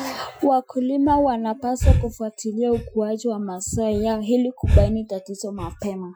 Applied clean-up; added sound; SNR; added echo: classical method Wiener filter.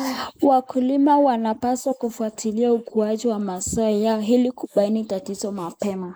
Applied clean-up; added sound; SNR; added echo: neural mask model Resemble Enhance denoiser.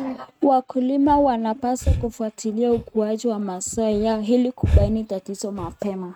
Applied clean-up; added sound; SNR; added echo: neural mask model RNNoise.